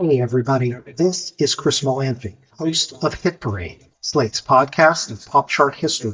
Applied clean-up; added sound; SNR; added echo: neural mask model DeepFilterNet 3.